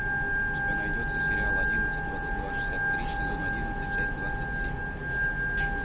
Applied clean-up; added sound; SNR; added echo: none; Organ; -2 dB; none.